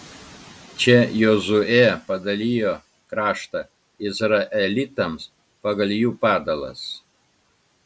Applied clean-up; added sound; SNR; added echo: none; none; none; none.